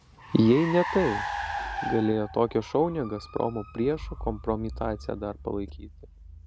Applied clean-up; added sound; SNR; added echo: none; Car; 9 dB; none.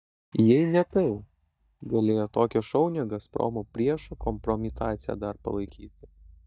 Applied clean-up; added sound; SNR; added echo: neural mask model DeepFilterNet 3.